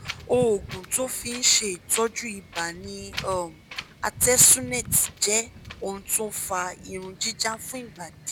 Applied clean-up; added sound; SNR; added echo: none; Wind; 14 dB; none.